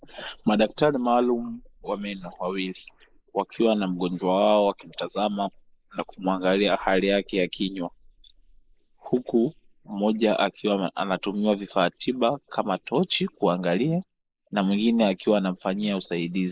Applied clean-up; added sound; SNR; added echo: neural mask model Resemble Enhance denoiser.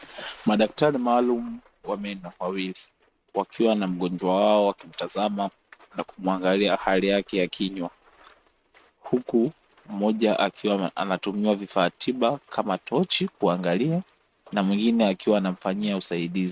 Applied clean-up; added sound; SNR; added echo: neural mask model RNNoise.